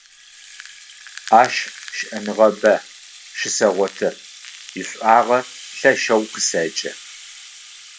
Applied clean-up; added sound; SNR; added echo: none; Rattle (instrument); 17 dB; none.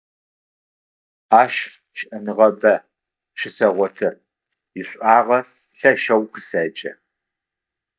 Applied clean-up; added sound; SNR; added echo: neural mask model DeepFilterNet 3.